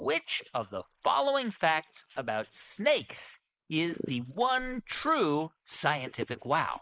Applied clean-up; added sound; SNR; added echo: neural mask model Resemble Enhance denoiser.